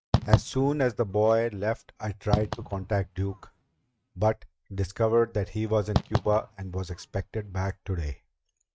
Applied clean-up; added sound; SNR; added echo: neural mask model RNNoise.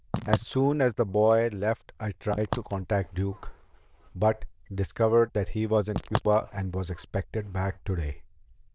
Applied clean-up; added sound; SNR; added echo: neural diffusion model UNIVERSE++.